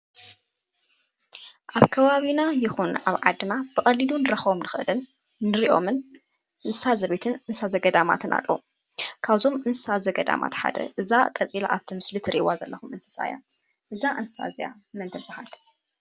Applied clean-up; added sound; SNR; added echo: none; none; none; none.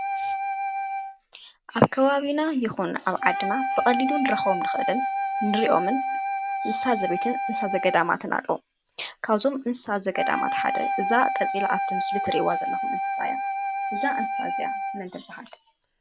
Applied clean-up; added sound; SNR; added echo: none; Wind instrument, woodwind instrument; 3 dB; none.